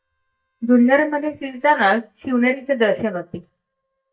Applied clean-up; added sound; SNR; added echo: neural mask model DeepFilterNet 3.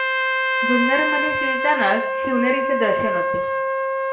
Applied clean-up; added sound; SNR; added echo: none; Trumpet; -3 dB; reverberation time 0.6 s.